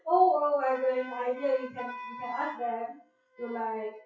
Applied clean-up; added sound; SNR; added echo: classical method WPE with log-MMSE.